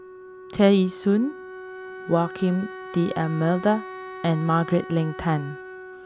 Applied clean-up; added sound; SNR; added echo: none; Wind instrument, woodwind instrument; 14 dB; none.